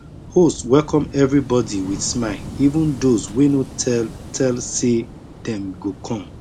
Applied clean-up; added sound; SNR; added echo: none; Waves, surf / Wind; 15 dB; none.